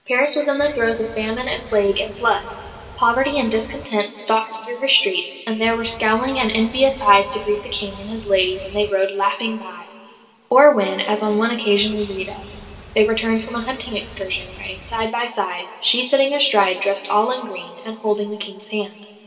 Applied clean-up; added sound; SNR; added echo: none; Boat, Water vehicle; 19 dB; reverberation time 2.3 s.